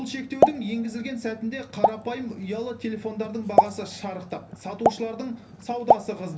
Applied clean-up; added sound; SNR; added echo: none; Explosion; -5 dB; reverberation time 0.3 s.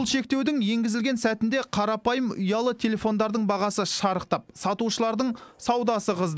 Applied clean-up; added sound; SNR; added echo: none; none; none; none.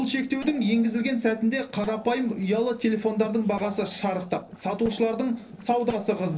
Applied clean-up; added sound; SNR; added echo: neural separator model SepFormer DNS4.